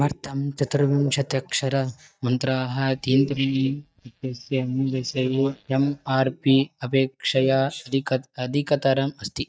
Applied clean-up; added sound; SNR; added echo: neural mask model DeepFilterNet 3.